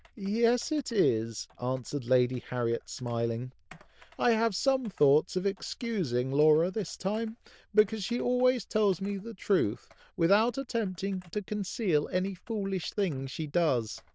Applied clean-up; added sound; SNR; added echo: neural diffusion model UNIVERSE++.